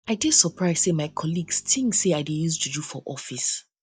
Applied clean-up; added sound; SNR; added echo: neural mask model DeepFilterNet 3.